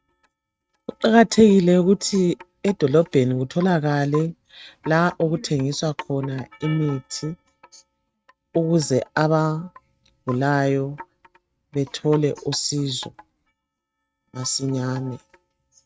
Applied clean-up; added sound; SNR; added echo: neural mask model RNNoise.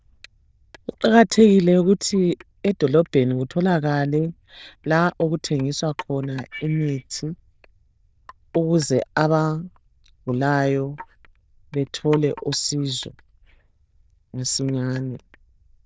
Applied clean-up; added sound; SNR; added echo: neural diffusion model UNIVERSE++.